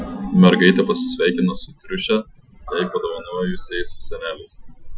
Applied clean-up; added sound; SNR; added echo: classical method Wiener filter.